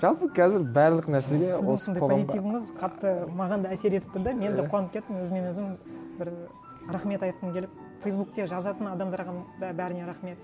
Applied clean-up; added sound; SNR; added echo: none; none; none; none.